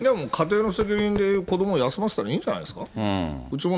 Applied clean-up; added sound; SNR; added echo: none; Tap; 17 dB; none.